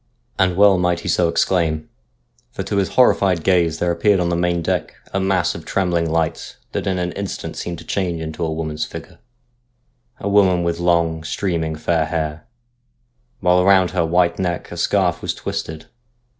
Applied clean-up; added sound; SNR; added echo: none; none; none; none.